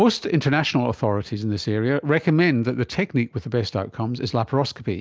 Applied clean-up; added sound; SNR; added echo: none; none; none; none.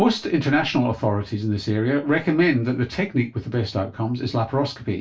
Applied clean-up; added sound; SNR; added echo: none; none; none; reverberation time 0.2 s.